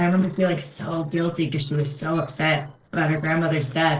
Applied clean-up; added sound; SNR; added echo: neural separator model SepFormer DNS4.